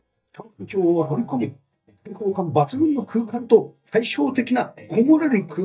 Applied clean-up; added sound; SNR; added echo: neural mask model DeepFilterNet 3.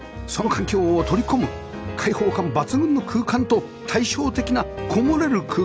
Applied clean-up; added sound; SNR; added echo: none; none; none; none.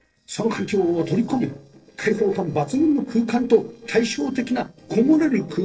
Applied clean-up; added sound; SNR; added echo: neural separator model SepFormer DNS4.